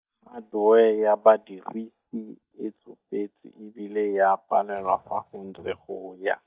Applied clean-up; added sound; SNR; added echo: neural mask model DeepFilterNet 3.